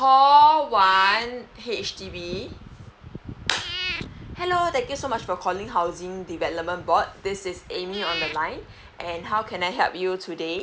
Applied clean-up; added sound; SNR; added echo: none; Meow / Purr; 14 dB; none.